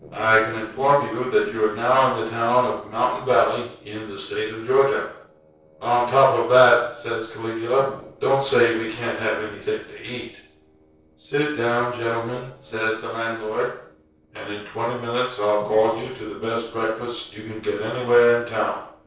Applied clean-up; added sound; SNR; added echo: neural separator model SepFormer DNS4.